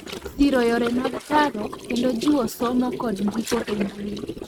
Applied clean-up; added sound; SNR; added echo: neural mask model RNNoise.